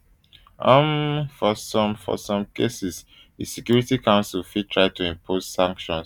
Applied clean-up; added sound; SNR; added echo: none; none; none; none.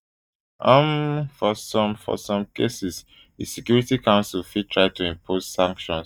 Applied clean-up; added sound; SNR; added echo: neural mask model DeepFilterNet 3.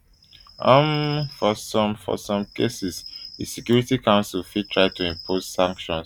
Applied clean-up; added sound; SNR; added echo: none; Chirp, tweet; 20 dB; none.